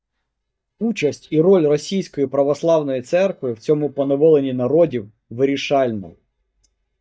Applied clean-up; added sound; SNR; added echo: neural mask model DeepFilterNet 3.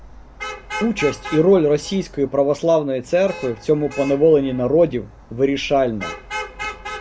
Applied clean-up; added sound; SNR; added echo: none; Traffic noise, roadway noise / Vehicle horn, car horn, honking; 14 dB; none.